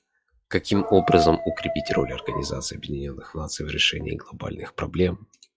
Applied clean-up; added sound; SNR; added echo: classical method log-MMSE.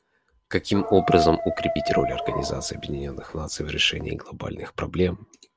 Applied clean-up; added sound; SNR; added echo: none; Dog; 3 dB; none.